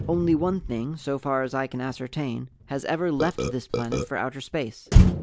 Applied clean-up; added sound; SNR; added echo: none; Motor vehicle (road) + Burping, eructation; -1 dB; none.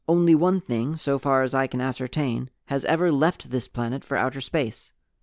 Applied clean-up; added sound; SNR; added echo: none; none; none; none.